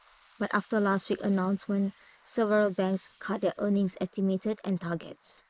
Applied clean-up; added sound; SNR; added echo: neural mask model Resemble Enhance denoiser.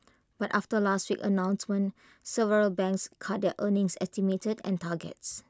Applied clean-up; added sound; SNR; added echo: none; none; none; none.